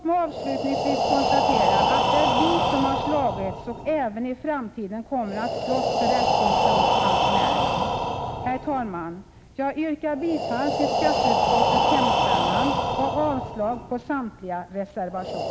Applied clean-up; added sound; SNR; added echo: none; Breathing; -4 dB; none.